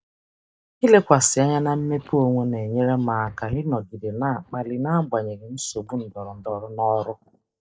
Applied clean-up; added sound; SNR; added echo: neural mask model DeepFilterNet 3.